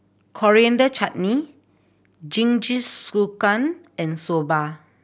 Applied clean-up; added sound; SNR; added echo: none; none; none; none.